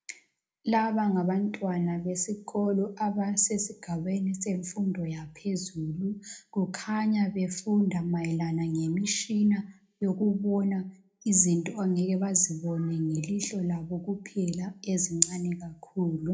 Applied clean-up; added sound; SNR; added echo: none; none; none; reverberation time 0.3 s.